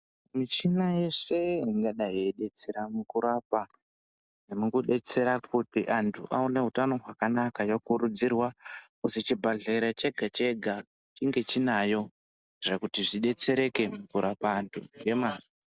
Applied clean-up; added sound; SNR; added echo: none; none; none; none.